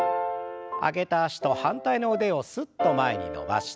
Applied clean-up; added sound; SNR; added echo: none; none; none; none.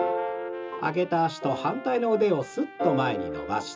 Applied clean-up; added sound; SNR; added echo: none; Trumpet; 19 dB; reverberation time 0.2 s.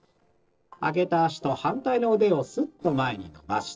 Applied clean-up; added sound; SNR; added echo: neural separator model SepFormer DNS4.